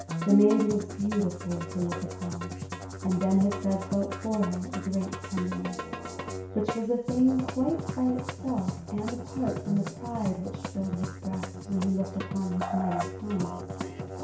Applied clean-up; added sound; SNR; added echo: none; Musical instrument; 6 dB; reverberation time 0.6 s.